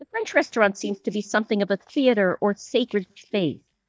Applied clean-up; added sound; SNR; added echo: neural mask model DeepFilterNet 3.